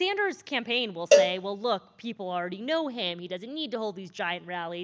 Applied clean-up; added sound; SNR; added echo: none; Cowbell; -4 dB; none.